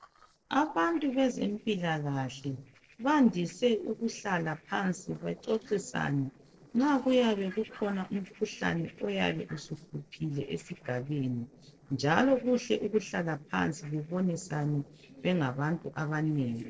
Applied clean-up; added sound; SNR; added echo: neural separator model SepFormer DNS4.